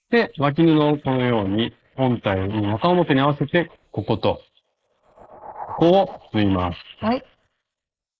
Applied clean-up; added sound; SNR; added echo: neural mask model Resemble Enhance denoiser.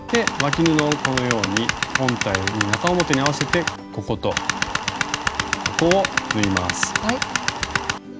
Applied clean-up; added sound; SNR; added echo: none; Tools; 1 dB; none.